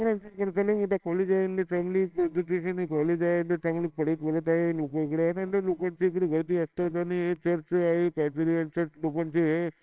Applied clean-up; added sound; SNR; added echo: neural separator model SepFormer WHAMR!.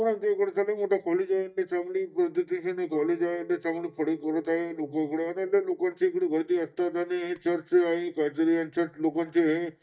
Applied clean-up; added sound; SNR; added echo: neural mask model DeepFilterNet 3.